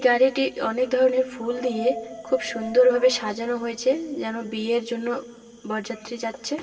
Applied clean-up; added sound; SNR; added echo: none; Dog; 16 dB; reverberation time 2.9 s.